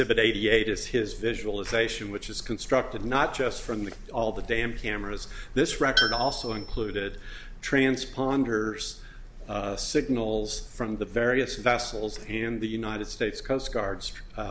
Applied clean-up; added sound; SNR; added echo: none; Tools; 6 dB; none.